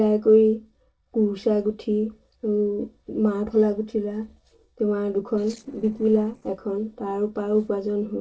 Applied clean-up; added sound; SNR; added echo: neural separator model SepFormer DNS4.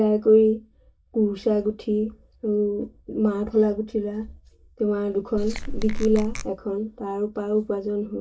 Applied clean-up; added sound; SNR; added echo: neural mask model DeepFilterNet 3.